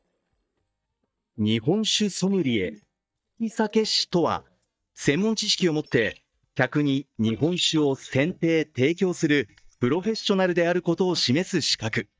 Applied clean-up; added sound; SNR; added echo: neural mask model DeepFilterNet 3.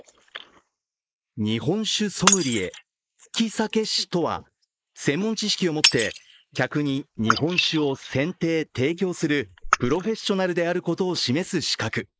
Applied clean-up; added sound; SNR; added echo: neural mask model Resemble Enhance denoiser.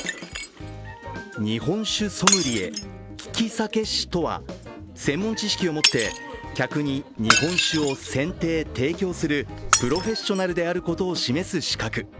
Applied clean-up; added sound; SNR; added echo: none; Shatter; 4 dB; none.